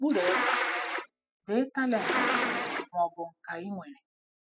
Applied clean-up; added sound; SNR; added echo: classical method spectral subtraction.